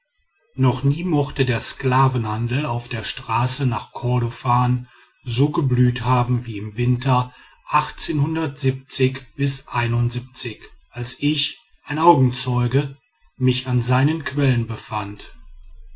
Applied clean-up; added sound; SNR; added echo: none; none; none; none.